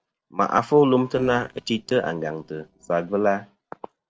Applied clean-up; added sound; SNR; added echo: neural separator model SepFormer DNS4.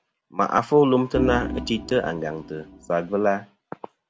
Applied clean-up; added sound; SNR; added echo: none; Organ; 7 dB; none.